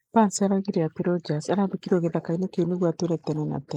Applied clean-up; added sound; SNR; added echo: neural mask model Resemble Enhance denoiser.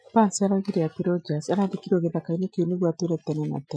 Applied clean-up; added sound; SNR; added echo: classical method Wiener filter.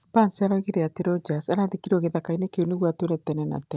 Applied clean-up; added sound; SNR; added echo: none; none; none; none.